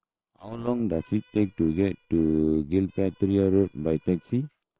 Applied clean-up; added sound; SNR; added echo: neural separator model SepFormer WHAM!.